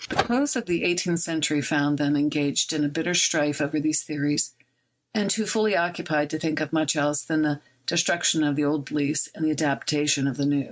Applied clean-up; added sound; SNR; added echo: neural mask model RNNoise.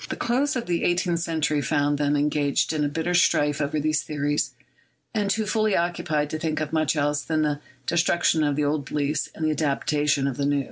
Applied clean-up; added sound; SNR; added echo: none; none; none; none.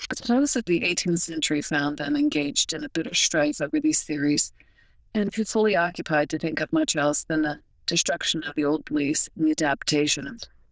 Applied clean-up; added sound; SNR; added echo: neural diffusion model UNIVERSE++.